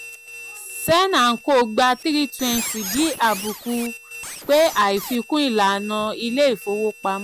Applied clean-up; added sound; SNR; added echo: none; Squeak; 13 dB; none.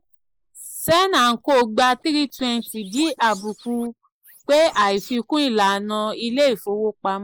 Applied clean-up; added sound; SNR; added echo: neural mask model Resemble Enhance denoiser.